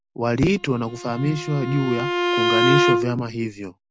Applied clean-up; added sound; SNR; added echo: none; Bowed string instrument; 0 dB; none.